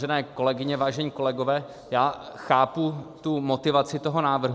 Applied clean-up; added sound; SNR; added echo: none; none; none; none.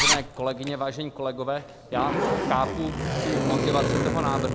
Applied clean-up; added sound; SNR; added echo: none; Zipper (clothing); -2 dB; none.